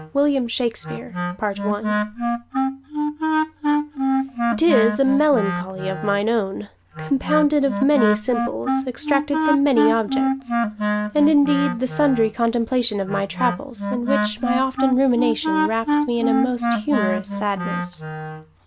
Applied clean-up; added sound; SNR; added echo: none; Wind instrument, woodwind instrument; 2 dB; none.